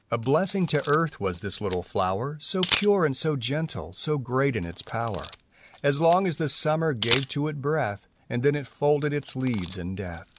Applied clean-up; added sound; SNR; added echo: none; Camera; 9 dB; none.